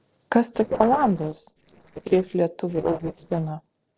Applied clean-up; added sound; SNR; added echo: neural separator model SepFormer DNS4.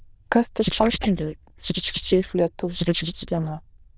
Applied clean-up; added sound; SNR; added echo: neural diffusion model UNIVERSE++.